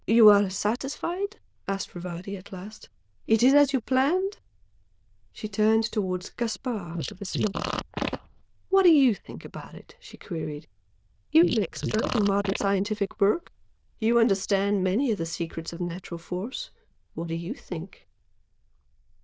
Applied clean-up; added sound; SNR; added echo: neural diffusion model UNIVERSE++.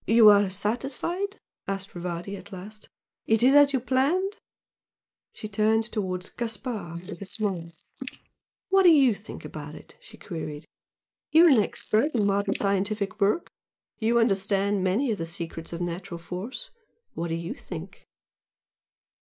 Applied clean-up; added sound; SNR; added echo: neural mask model Resemble Enhance denoiser.